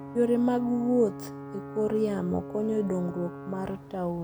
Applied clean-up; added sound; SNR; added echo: none; Alarm / Ocean / Boat, Water vehicle; 12 dB; none.